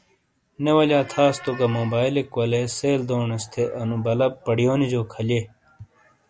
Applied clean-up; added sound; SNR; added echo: none; none; none; none.